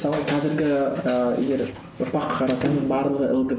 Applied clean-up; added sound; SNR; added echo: none; Sliding door / Slam; 12 dB; none.